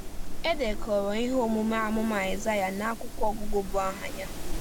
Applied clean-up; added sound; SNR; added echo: none; Wind; 2 dB; none.